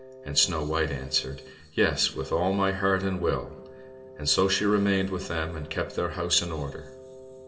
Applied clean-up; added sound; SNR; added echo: none; Wind instrument, woodwind instrument; 17 dB; reverberation time 1.6 s.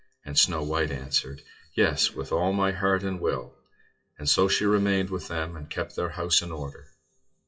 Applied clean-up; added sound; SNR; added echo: classical method WPE with log-MMSE.